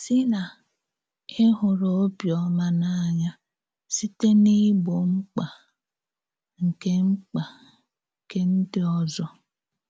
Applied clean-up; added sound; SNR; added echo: none; none; none; none.